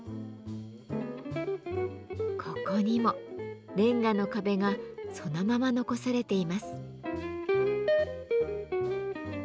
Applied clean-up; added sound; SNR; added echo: none; none; none; none.